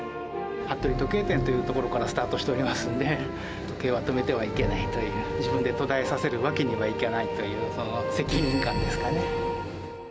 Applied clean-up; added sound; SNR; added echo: none; none; none; none.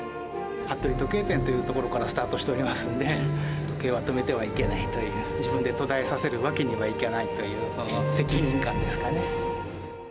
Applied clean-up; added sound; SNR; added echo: none; Guitar; 10 dB; none.